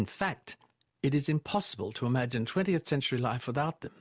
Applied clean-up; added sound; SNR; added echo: none; none; none; none.